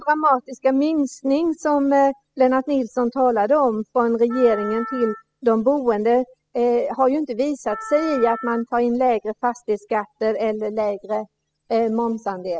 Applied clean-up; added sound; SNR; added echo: classical method spectral subtraction.